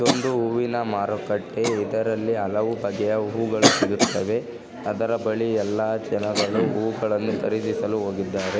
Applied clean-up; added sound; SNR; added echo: none; Cough; 5 dB; none.